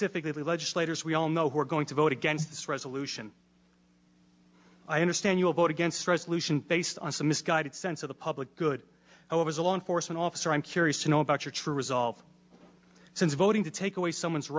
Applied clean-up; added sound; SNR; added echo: none; none; none; none.